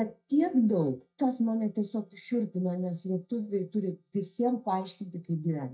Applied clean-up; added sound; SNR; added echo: neural mask model DeepFilterNet 3.